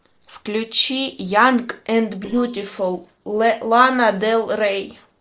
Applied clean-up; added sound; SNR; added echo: neural separator model SepFormer DNS4.